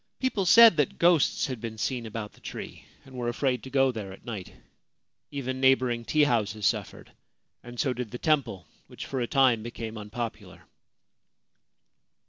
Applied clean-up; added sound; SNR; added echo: none; none; none; none.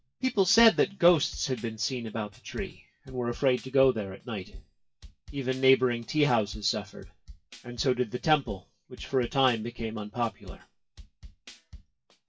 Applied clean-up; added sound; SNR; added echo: classical method WPE with log-MMSE.